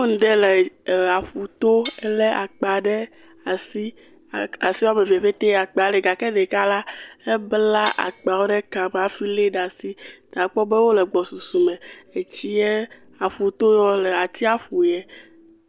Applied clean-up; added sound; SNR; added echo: none; Cutlery, silverware; 20 dB; none.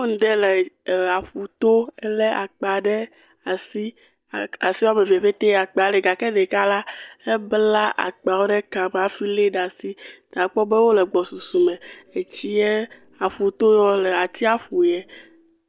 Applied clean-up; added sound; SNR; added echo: neural mask model DeepFilterNet 3.